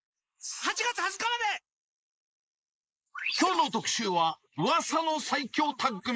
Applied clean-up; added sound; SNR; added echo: neural mask model Resemble Enhance denoiser.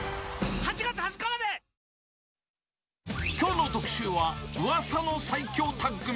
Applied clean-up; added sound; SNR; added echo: none; none; none; none.